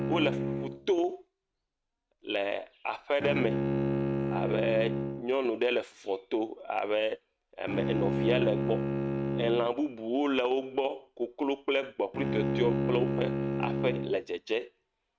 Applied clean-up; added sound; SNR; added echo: neural mask model RNNoise.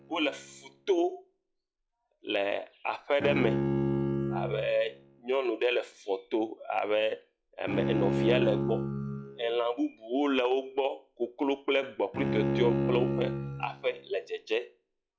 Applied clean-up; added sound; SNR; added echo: classical method log-MMSE.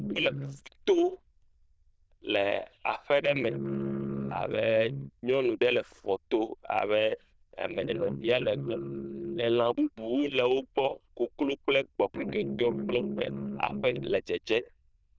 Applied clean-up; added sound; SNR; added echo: neural diffusion model UNIVERSE++.